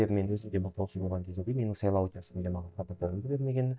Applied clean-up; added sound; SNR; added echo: neural mask model DeepFilterNet 3.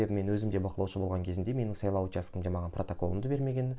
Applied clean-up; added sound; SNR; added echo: none; none; none; none.